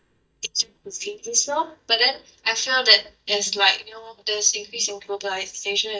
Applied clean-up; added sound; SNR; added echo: neural mask model DeepFilterNet 3.